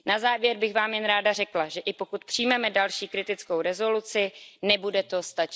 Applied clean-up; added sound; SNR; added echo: none; none; none; none.